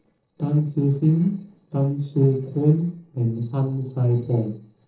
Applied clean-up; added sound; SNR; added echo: neural separator model SepFormer DNS4.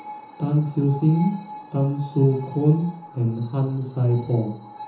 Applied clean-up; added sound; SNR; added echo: none; Screech; 17 dB; reverberation time 0.6 s.